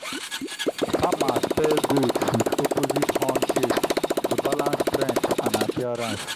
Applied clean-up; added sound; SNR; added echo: none; Motorcycle; -4 dB; none.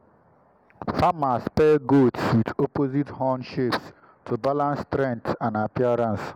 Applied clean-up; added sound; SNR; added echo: none; none; none; none.